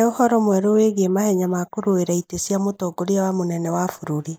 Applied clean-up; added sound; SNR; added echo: neural mask model Resemble Enhance denoiser.